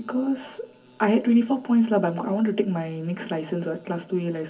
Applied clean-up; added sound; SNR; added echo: none; none; none; reverberation time 0.4 s.